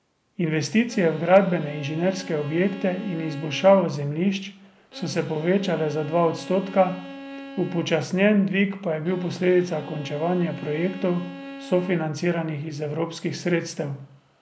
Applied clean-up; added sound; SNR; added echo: none; Bowed string instrument; 16 dB; none.